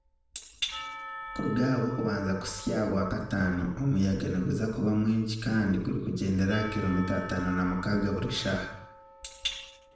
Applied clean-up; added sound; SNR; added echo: none; Church bell / Percussion; 16 dB; reverberation time 0.7 s.